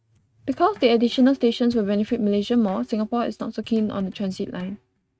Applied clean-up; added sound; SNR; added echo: neural mask model RNNoise.